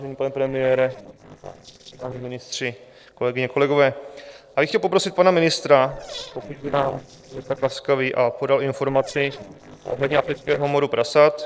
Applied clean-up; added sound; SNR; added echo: neural separator model SepFormer DNS4.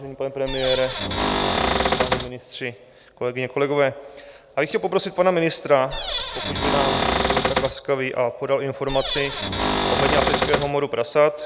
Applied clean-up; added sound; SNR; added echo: none; Cupboard open or close / Door; -2 dB; none.